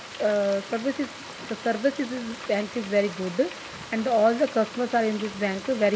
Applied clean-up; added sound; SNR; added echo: none; Frying (food); 14 dB; none.